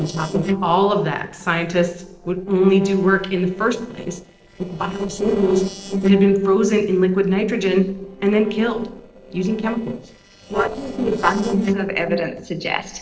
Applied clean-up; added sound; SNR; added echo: neural separator model SepFormer DNS4.